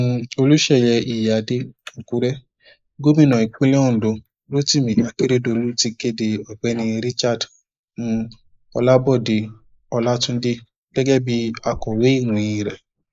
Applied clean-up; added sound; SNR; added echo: neural mask model Resemble Enhance denoiser.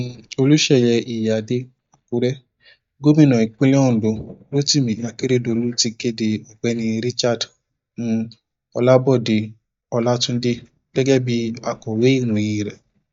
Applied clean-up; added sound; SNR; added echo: neural mask model DeepFilterNet 3.